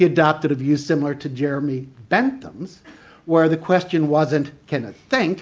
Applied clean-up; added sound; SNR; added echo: none; none; none; none.